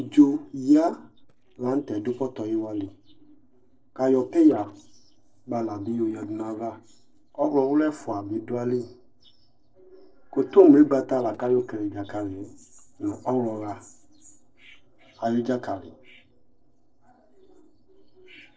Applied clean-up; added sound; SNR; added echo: neural separator model SepFormer DNS4.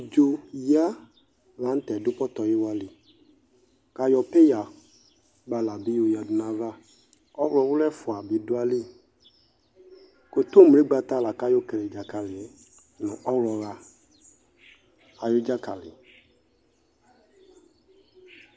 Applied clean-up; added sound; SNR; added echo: none; none; none; none.